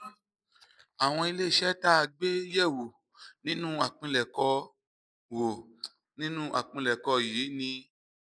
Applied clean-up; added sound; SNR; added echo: neural mask model Resemble Enhance denoiser.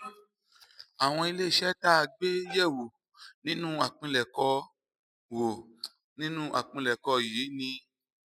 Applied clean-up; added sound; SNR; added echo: classical method spectral subtraction.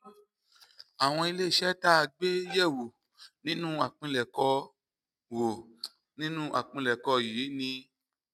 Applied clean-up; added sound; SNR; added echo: neural mask model RNNoise.